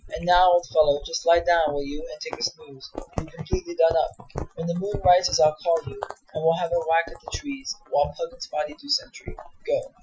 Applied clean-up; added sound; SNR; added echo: classical method Wiener filter.